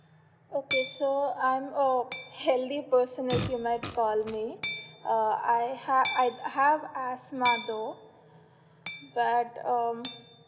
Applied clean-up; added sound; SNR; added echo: none; Hammer + Fart; 9 dB; none.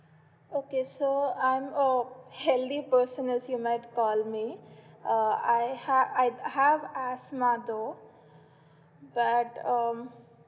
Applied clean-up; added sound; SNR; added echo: none; none; none; none.